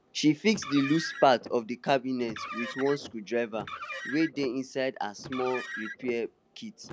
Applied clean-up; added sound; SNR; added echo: none; Car; 12 dB; none.